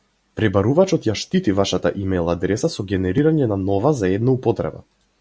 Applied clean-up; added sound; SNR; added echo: none; none; none; none.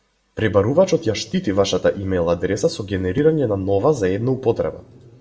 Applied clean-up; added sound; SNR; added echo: none; none; none; reverberation time 0.9 s.